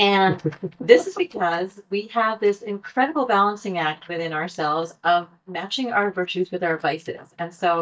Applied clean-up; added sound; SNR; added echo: neural mask model DeepFilterNet 3.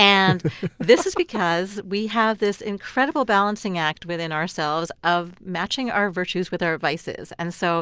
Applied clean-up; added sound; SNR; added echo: none; none; none; none.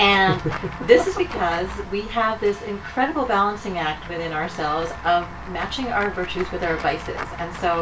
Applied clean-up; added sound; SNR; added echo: none; Walk, footsteps / Run / Bell; 12 dB; reverberation time 0.3 s.